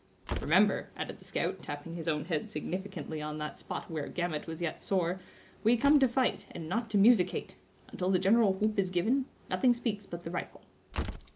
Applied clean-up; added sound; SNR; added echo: none; Slam; 16 dB; none.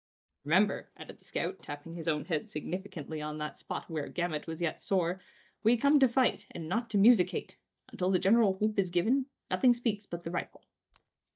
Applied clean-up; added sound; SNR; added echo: neural mask model DeepFilterNet 3.